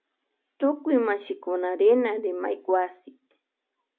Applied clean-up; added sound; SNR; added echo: none; none; none; none.